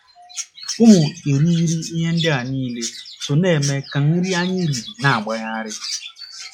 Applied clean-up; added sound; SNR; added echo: classical method log-MMSE.